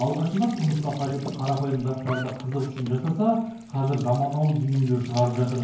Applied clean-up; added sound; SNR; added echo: none; Squeak / Trickle, dribble / Sink (filling or washing); 18 dB; reverberation time 0.9 s.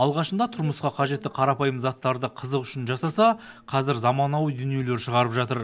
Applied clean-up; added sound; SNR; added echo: none; none; none; none.